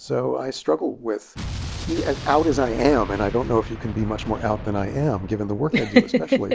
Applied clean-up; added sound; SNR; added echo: none; Explosion; 12 dB; none.